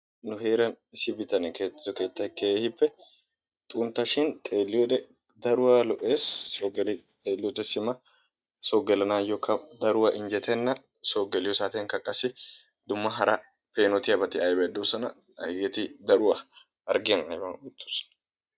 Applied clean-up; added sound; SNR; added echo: neural mask model DeepFilterNet 3.